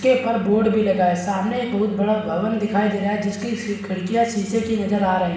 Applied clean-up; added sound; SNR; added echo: none; none; none; reverberation time 0.6 s.